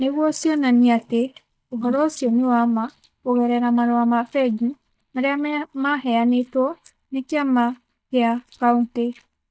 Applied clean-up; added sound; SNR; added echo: neural mask model DeepFilterNet 3.